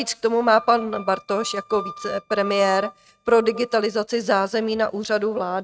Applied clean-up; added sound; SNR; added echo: neural mask model RNNoise.